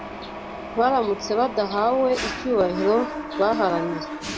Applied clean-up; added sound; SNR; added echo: none; Mechanisms; 8 dB; none.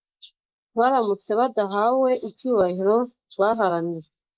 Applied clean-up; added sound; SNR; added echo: neural mask model Resemble Enhance denoiser.